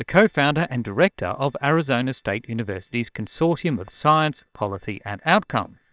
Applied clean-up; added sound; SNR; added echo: neural separator model SepFormer WHAM!.